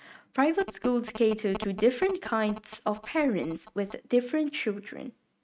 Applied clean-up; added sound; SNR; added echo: neural mask model RNNoise.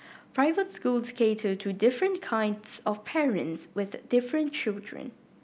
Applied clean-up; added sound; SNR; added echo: none; none; none; none.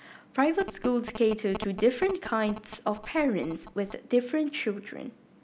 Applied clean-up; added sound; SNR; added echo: none; Telephone; 14 dB; none.